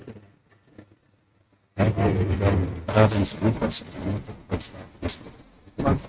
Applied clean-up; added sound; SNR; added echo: neural mask model RNNoise.